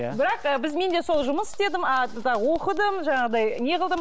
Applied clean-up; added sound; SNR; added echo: none; Zipper (clothing); 11 dB; none.